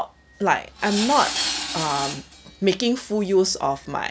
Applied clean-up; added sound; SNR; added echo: none; Tools; 6 dB; none.